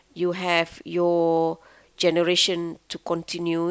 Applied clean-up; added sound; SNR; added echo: none; none; none; none.